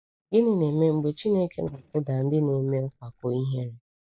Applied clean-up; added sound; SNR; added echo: neural mask model DeepFilterNet 3.